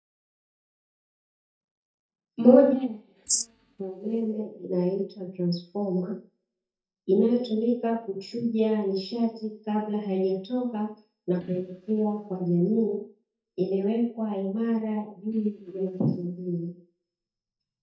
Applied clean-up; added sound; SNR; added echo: neural mask model DeepFilterNet 3.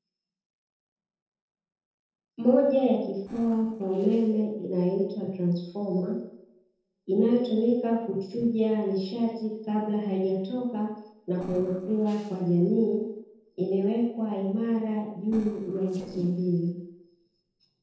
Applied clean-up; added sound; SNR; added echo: neural separator model SepFormer DNS4.